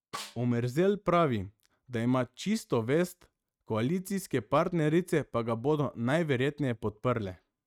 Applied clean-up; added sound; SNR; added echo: neural mask model RNNoise.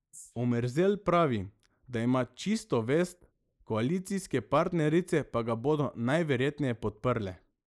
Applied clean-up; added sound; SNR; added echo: neural mask model Resemble Enhance denoiser.